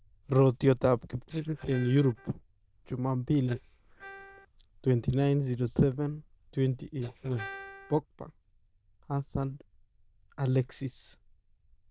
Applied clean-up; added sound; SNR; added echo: neural diffusion model UNIVERSE++.